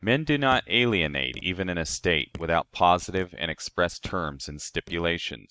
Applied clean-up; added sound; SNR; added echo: neural mask model RNNoise.